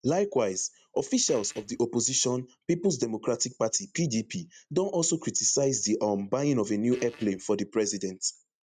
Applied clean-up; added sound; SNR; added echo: neural mask model RNNoise.